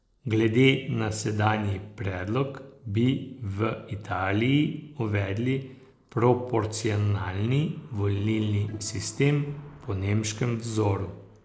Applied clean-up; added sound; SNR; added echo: neural separator model SepFormer DNS4.